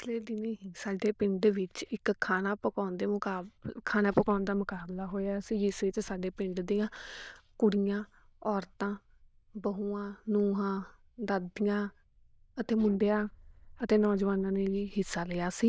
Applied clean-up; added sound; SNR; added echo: neural diffusion model UNIVERSE++.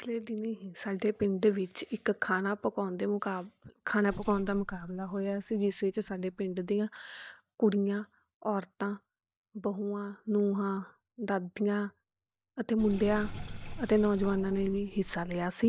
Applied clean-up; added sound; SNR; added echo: neural mask model DeepFilterNet 3.